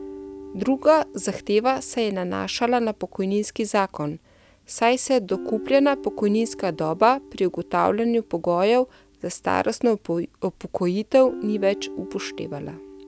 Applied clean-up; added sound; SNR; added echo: none; Guitar; 17 dB; none.